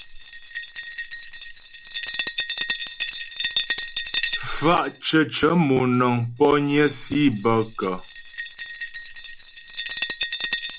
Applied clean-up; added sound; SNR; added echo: none; Glass; 1 dB; none.